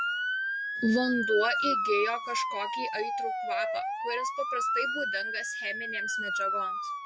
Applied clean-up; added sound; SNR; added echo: none; Motor vehicle (road) / Siren; -1 dB; none.